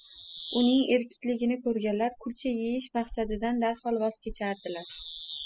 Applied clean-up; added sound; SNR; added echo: classical method spectral subtraction.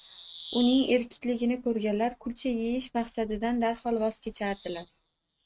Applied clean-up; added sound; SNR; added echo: neural mask model RNNoise.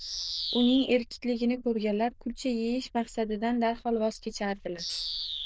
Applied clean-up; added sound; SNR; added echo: neural diffusion model UNIVERSE++.